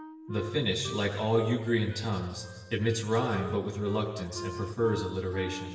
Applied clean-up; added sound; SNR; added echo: none; Wind instrument, woodwind instrument; 13 dB; reverberation time 1.3 s.